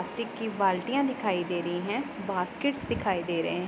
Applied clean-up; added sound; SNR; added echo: none; Harp; 19 dB; none.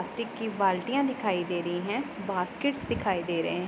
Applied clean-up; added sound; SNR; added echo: none; none; none; none.